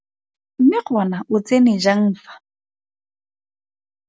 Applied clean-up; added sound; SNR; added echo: none; none; none; none.